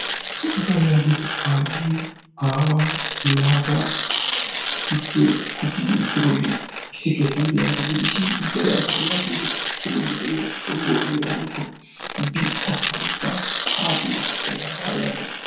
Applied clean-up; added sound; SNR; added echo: none; Tearing; 2 dB; reverberation time 0.6 s.